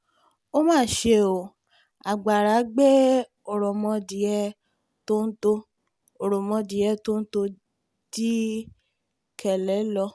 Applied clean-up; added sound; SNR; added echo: none; none; none; none.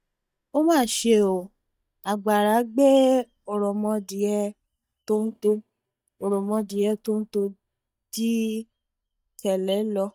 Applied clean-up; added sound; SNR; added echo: neural mask model DeepFilterNet 3.